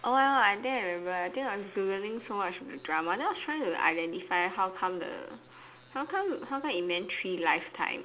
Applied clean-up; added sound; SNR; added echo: none; none; none; none.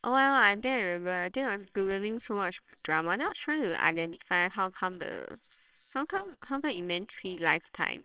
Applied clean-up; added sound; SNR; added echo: neural separator model SepFormer WHAMR!.